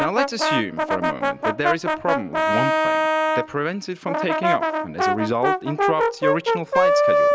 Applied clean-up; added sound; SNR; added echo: none; Brass instrument; -5 dB; none.